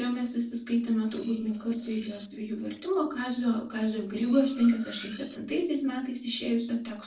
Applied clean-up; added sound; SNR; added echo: neural separator model SepFormer DNS4.